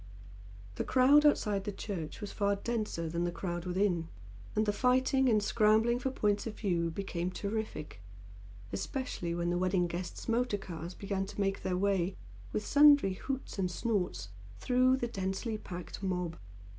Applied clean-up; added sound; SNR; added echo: none; Mechanical fan; 12 dB; none.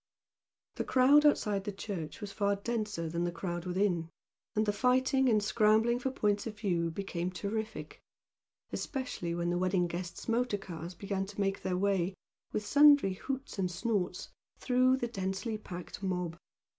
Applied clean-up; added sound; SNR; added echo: none; none; none; none.